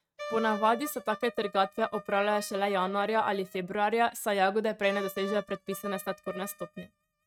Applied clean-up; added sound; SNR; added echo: neural mask model RNNoise.